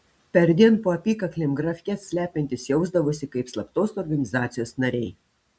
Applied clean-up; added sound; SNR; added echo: none; none; none; none.